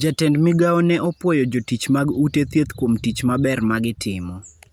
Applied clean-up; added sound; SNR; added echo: none; none; none; none.